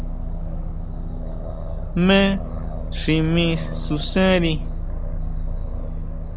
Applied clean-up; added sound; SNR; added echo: none; Aircraft; 2 dB; none.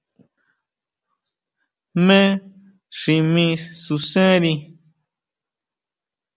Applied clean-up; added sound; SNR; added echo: none; none; none; none.